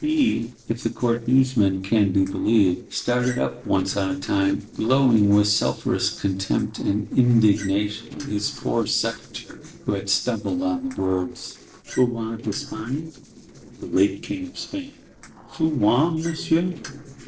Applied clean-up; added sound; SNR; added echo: neural separator model SepFormer DNS4.